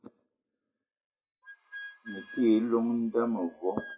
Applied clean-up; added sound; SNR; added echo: classical method WPE with log-MMSE.